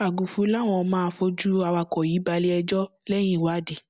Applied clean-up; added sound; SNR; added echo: none; none; none; none.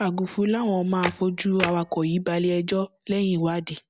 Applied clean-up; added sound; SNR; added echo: none; Camera; 11 dB; none.